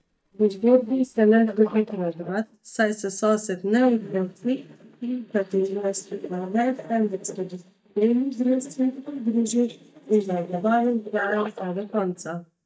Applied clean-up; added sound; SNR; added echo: neural mask model DeepFilterNet 3.